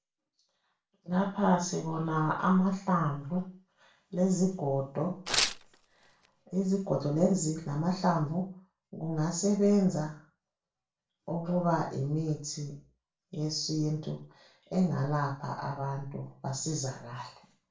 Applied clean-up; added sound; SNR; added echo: none; Tearing; 3 dB; reverberation time 0.3 s.